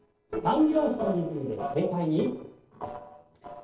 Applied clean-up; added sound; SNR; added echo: neural separator model SepFormer DNS4.